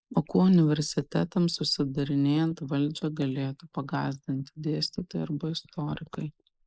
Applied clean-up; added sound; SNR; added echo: neural mask model Resemble Enhance denoiser.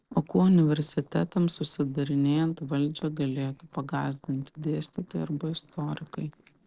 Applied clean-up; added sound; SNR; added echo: neural separator model SepFormer DNS4.